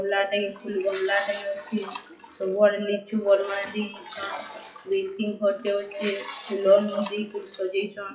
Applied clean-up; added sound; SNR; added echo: classical method WPE with log-MMSE.